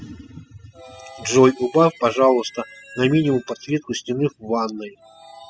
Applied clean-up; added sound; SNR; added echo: classical method spectral subtraction.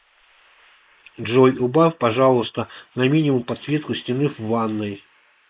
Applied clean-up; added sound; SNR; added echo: neural mask model Resemble Enhance denoiser.